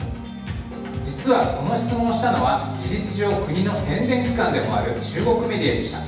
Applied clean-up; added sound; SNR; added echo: none; none; none; reverberation time 0.9 s.